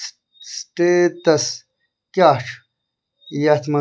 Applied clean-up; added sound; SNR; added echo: none; none; none; none.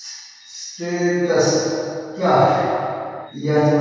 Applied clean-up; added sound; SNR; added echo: none; none; none; reverberation time 2.1 s.